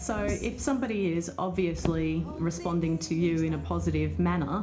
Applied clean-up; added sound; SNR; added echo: none; Motor vehicle (road); 10 dB; reverberation time 0.4 s.